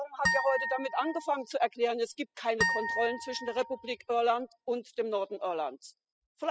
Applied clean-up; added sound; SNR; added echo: classical method spectral subtraction.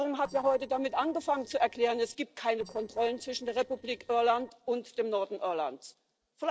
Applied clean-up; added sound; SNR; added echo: neural separator model SepFormer DNS4.